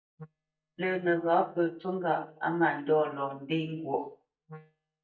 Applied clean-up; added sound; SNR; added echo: neural mask model DeepFilterNet 3.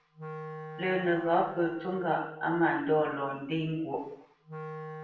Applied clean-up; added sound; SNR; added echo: none; Wind instrument, woodwind instrument; 14 dB; reverberation time 0.6 s.